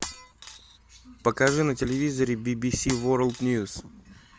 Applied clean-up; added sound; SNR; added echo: none; Shatter; 15 dB; none.